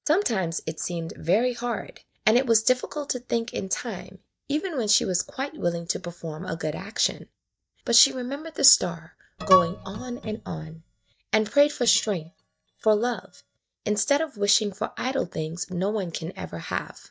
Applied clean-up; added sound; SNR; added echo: neural mask model DeepFilterNet 3.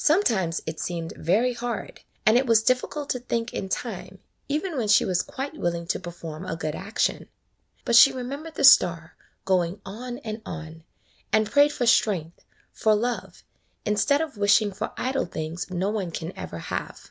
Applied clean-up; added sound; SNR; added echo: none; none; none; none.